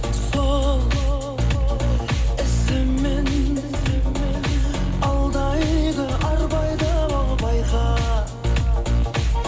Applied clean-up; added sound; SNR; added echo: none; Engine; 14 dB; reverberation time 2.6 s.